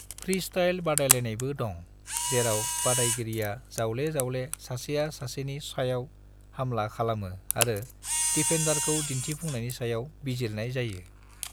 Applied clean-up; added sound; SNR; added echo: none; Camera; 3 dB; none.